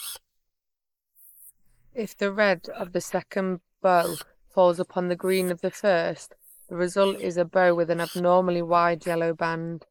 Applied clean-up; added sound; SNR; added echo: neural mask model Resemble Enhance denoiser.